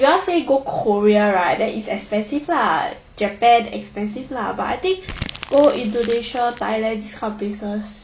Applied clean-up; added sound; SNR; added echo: none; Crumpling, crinkling; 14 dB; none.